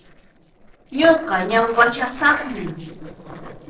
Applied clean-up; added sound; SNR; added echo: neural separator model SepFormer DNS4.